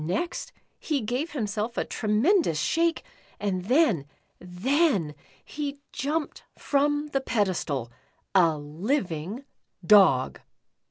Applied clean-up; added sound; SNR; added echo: none; none; none; none.